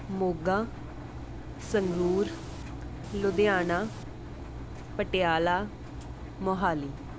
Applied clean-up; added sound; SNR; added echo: none; Engine + Train; 8 dB; none.